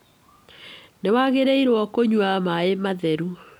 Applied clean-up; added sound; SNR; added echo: none; none; none; none.